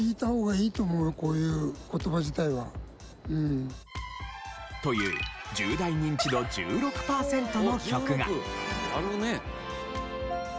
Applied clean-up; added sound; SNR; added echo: none; Drum kit; 13 dB; none.